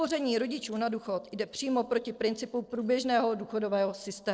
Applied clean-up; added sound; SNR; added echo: neural separator model SepFormer DNS4.